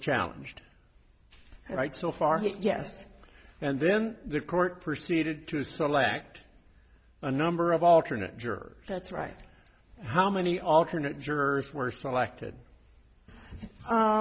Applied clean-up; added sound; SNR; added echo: none; none; none; none.